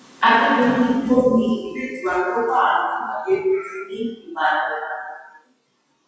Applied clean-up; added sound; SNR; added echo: classical method WPE with log-MMSE.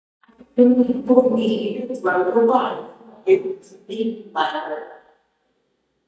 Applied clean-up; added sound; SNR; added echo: neural mask model DeepFilterNet 3.